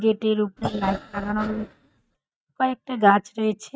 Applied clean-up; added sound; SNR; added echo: neural mask model RNNoise.